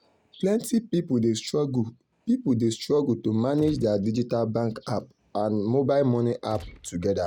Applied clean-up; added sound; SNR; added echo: none; Gunshot, gunfire; 17 dB; none.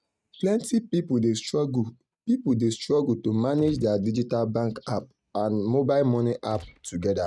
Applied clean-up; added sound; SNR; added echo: neural mask model RNNoise.